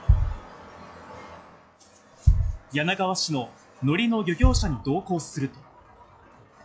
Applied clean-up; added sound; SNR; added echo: classical method log-MMSE.